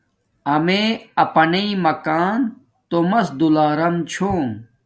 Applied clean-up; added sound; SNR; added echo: none; none; none; none.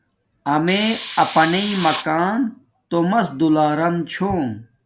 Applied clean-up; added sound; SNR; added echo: none; Hiss; 3 dB; none.